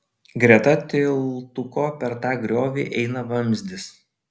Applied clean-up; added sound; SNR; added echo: none; none; none; none.